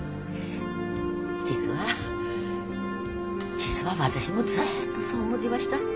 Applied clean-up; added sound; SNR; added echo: none; none; none; none.